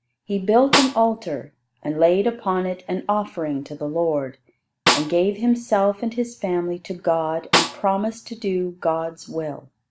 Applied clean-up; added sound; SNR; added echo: none; Snare drum; 2 dB; none.